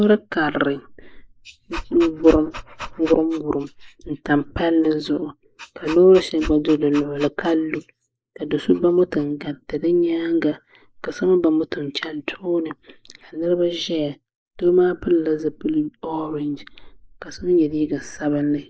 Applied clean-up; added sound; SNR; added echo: neural mask model Resemble Enhance denoiser.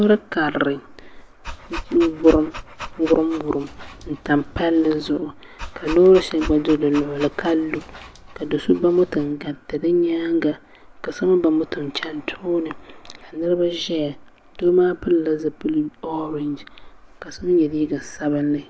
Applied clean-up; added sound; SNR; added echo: none; Dog; 14 dB; none.